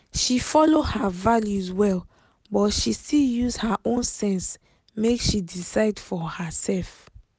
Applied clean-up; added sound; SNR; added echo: none; none; none; none.